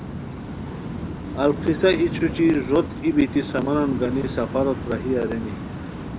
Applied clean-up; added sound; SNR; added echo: none; Waves, surf; 7 dB; none.